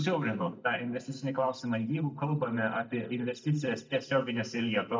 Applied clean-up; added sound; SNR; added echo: neural mask model DeepFilterNet 3.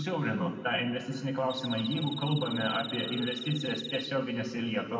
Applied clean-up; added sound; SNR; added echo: none; Cricket; 9 dB; reverberation time 1.7 s.